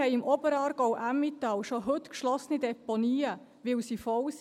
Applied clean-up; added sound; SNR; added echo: none; none; none; none.